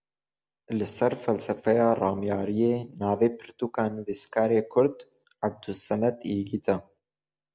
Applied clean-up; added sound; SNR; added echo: none; none; none; none.